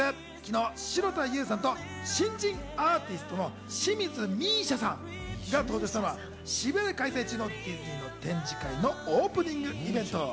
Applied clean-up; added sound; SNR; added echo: none; none; none; none.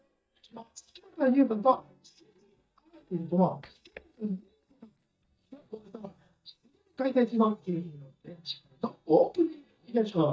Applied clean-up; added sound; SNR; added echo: neural mask model DeepFilterNet 3.